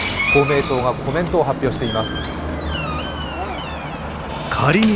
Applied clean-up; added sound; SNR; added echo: none; Door; 3 dB; none.